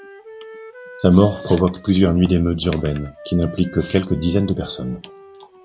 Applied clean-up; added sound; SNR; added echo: none; Wind instrument, woodwind instrument; 20 dB; none.